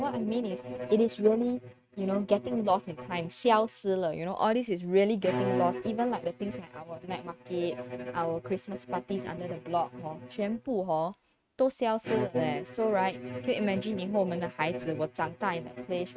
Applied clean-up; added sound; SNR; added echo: neural mask model RNNoise.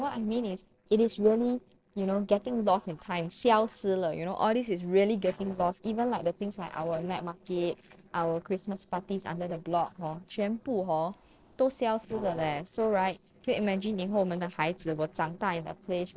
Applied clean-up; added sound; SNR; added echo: neural separator model SepFormer DNS4.